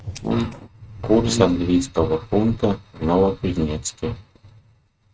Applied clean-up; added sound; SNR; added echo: neural mask model RNNoise.